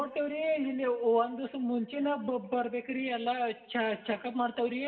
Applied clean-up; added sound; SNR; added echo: none; none; none; reverberation time 2.0 s.